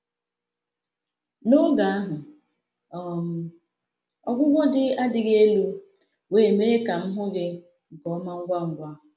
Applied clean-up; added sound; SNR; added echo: none; none; none; none.